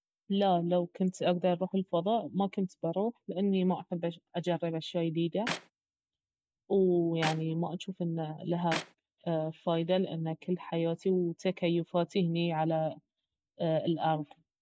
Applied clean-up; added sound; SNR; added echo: none; Clapping; 10 dB; none.